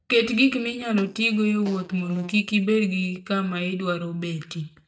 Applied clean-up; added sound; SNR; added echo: neural mask model DeepFilterNet 3.